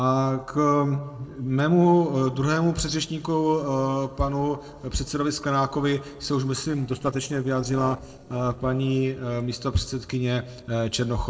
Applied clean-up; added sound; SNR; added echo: neural separator model SepFormer DNS4.